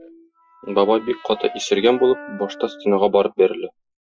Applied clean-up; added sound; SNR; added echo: classical method Wiener filter.